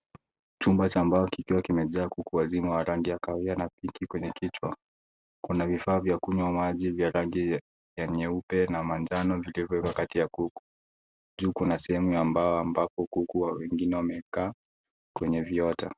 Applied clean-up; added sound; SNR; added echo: none; none; none; none.